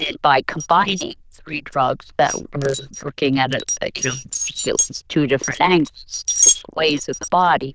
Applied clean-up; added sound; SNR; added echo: neural diffusion model UNIVERSE++.